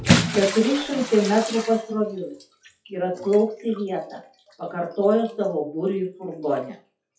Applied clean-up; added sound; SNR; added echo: classical method WPE with log-MMSE.